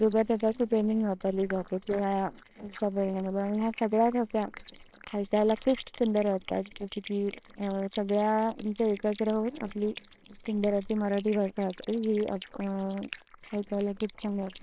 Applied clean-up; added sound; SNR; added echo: neural separator model SepFormer WHAMR!.